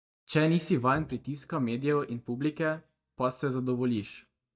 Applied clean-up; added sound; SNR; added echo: neural mask model DeepFilterNet 3.